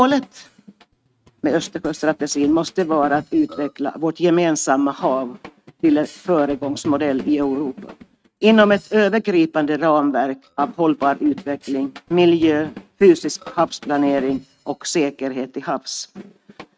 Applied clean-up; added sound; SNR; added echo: neural mask model RNNoise.